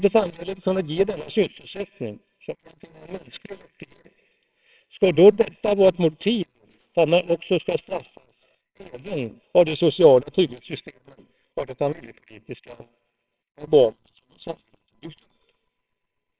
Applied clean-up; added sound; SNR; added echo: neural separator model SepFormer WHAMR!.